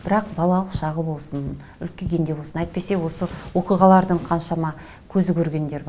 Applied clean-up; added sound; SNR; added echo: none; none; none; none.